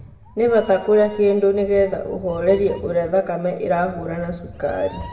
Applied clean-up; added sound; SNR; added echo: none; Meow; 18 dB; reverberation time 1.2 s.